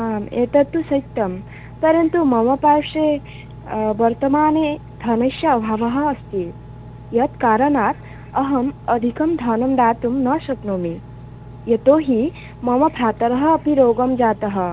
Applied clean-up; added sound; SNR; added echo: none; Engine; 18 dB; none.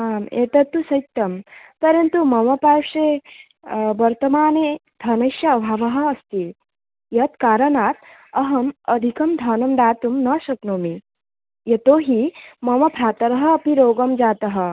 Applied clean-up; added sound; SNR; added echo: none; none; none; none.